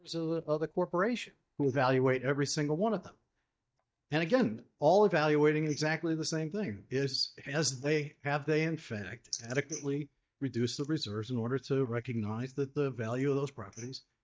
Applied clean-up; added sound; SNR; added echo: neural mask model DeepFilterNet 3.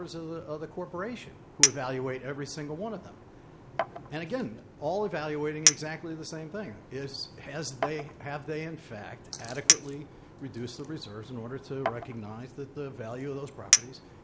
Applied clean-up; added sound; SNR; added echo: none; Chink, clink; -3 dB; none.